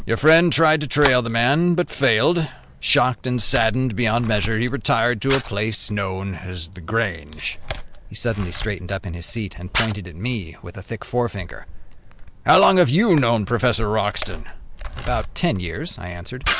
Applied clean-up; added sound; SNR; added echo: none; Camera; 10 dB; none.